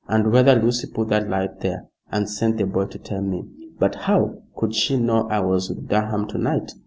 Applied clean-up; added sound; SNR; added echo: none; none; none; none.